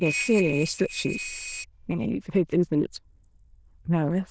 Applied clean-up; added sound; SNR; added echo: neural diffusion model UNIVERSE++.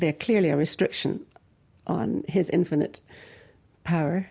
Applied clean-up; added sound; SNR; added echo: none; none; none; none.